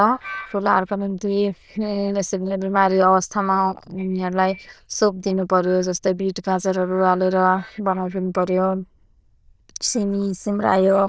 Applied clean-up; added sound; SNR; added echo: neural diffusion model UNIVERSE++.